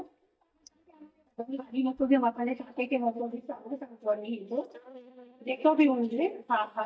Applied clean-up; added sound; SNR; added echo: neural mask model DeepFilterNet 3.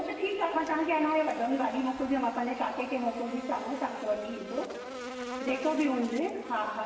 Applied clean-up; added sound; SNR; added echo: none; Buzz; 12 dB; reverberation time 1.2 s.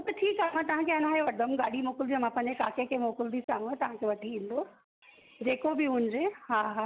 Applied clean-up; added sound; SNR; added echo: none; none; none; none.